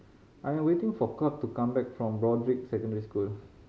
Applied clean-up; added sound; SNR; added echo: none; none; none; none.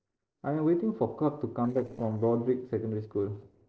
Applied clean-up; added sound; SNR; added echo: neural separator model SepFormer DNS4.